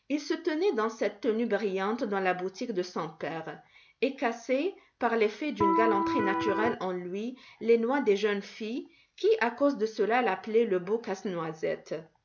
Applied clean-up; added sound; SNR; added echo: none; Electric guitar; -2 dB; none.